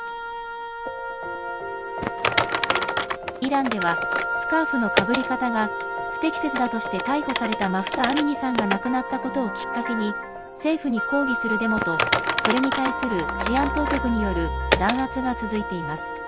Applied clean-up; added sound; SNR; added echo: none; Typing + Wind instrument, woodwind instrument; 1 dB; none.